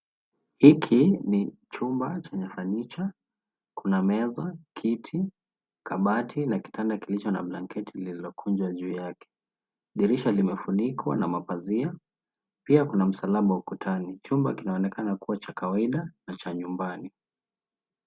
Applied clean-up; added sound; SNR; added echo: none; none; none; none.